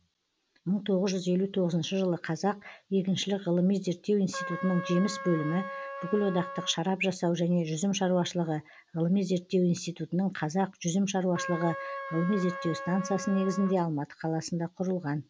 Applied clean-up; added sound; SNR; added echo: none; Trumpet; 10 dB; none.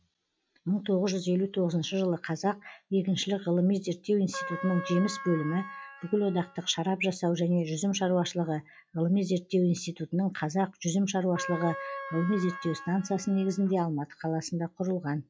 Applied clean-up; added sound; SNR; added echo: classical method log-MMSE.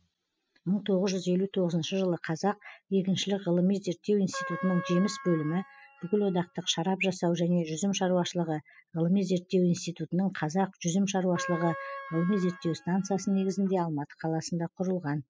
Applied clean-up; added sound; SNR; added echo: classical method spectral subtraction.